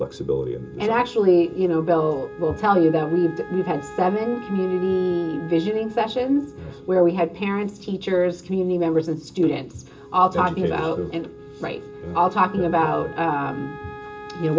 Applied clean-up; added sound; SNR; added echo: none; Wind instrument, woodwind instrument; 18 dB; reverberation time 0.2 s.